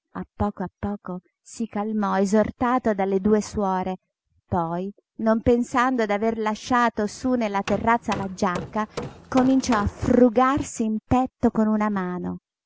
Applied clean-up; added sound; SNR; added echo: none; Hammer; 12 dB; none.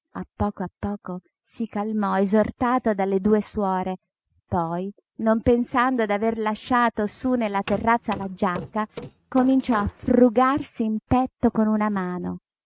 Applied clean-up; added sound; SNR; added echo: neural mask model RNNoise.